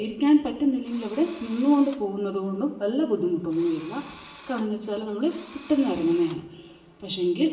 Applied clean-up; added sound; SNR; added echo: none; Engine / Drill; 18 dB; reverberation time 0.9 s.